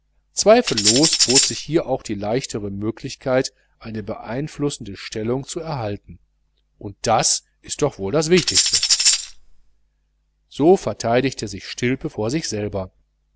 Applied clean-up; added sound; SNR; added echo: none; Tambourine; -3 dB; none.